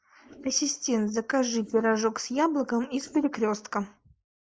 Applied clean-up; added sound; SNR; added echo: neural mask model Resemble Enhance denoiser.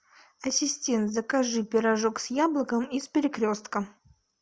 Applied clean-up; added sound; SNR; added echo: none; none; none; none.